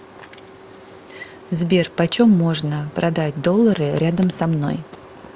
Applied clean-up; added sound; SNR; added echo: none; none; none; none.